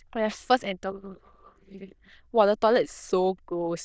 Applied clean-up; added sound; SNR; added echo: neural diffusion model UNIVERSE++.